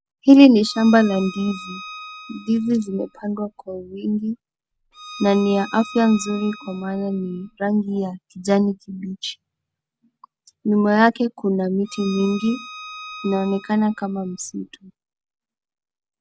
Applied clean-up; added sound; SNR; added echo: none; Bowed string instrument; 18 dB; none.